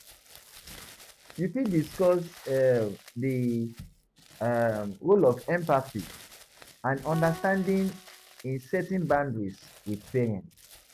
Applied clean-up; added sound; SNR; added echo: none; Piano + Crumpling, crinkling; 20 dB; none.